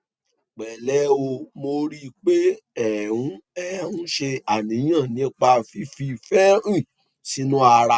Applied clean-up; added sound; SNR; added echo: none; none; none; none.